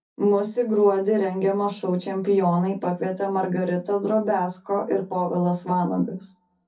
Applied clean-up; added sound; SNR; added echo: none; none; none; reverberation time 0.3 s.